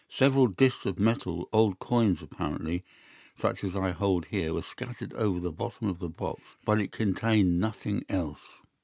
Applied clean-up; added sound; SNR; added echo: none; none; none; none.